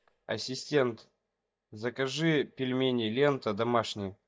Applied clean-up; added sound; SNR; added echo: neural mask model DeepFilterNet 3.